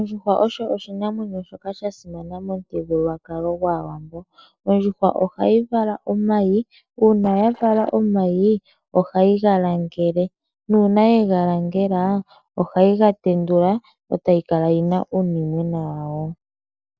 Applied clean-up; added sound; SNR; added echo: neural separator model SepFormer DNS4.